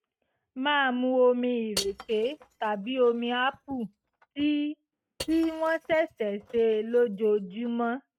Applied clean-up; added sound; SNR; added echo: neural mask model RNNoise.